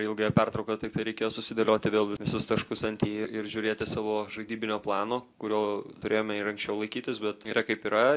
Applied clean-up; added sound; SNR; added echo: none; none; none; none.